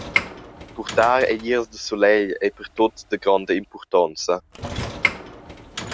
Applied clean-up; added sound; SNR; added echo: none; Sliding door / Train; 9 dB; none.